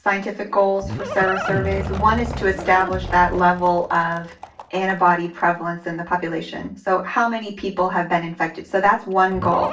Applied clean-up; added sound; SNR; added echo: none; Livestock, farm animals, working animals; 11 dB; reverberation time 0.3 s.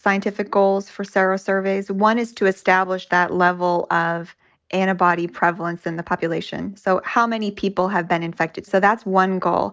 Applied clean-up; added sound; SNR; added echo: none; none; none; none.